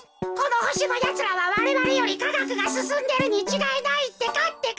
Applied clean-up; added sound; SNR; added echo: none; none; none; none.